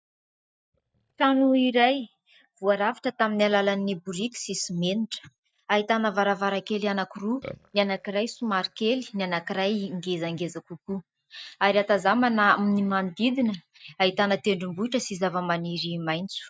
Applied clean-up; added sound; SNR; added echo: neural mask model DeepFilterNet 3.